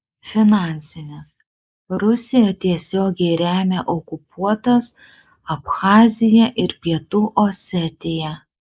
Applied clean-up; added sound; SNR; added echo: neural mask model Resemble Enhance denoiser.